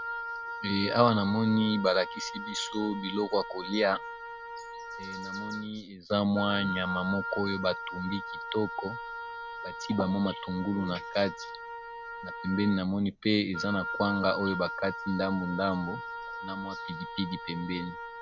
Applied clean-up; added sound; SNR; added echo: none; Wind instrument, woodwind instrument; 8 dB; none.